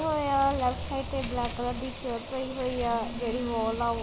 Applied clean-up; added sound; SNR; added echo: none; Sink (filling or washing) / Water tap, faucet + Vehicle; 9 dB; none.